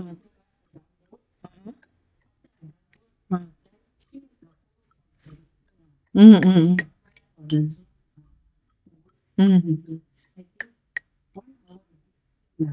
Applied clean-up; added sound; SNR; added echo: neural mask model DeepFilterNet 3.